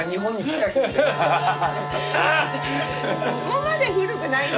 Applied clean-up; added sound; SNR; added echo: none; Wind instrument, woodwind instrument; 9 dB; none.